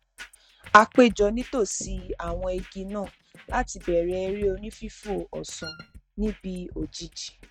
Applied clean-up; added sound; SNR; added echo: neural mask model RNNoise.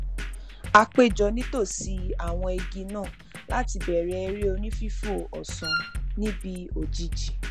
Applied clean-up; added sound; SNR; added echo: none; Wind instrument, woodwind instrument + Drum kit; 3 dB; none.